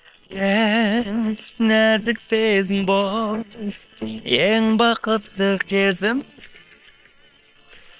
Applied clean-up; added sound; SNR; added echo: neural separator model SepFormer WHAM!.